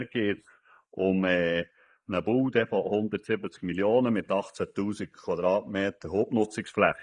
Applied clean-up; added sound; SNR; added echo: neural mask model Resemble Enhance denoiser.